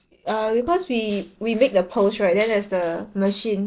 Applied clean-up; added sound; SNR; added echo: neural separator model SepFormer DNS4.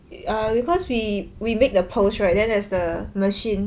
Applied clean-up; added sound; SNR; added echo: none; none; none; none.